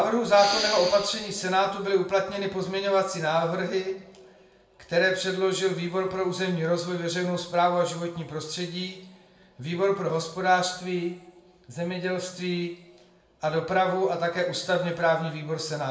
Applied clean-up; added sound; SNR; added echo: none; Respiratory sounds; 5 dB; reverberation time 0.6 s.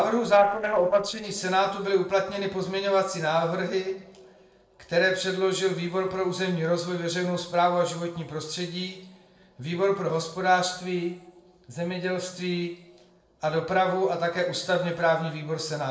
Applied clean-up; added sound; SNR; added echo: neural separator model SepFormer DNS4.